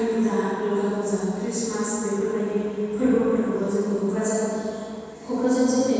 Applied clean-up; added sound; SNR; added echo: none; none; none; reverberation time 2.1 s.